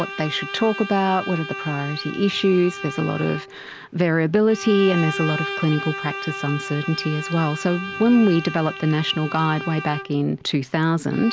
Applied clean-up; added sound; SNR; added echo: none; Bowed string instrument; 11 dB; none.